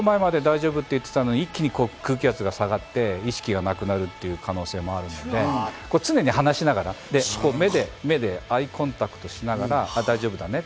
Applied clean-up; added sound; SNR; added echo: none; none; none; none.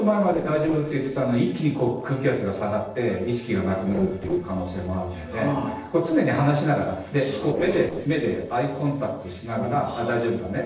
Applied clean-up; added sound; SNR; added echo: neural separator model SepFormer DNS4.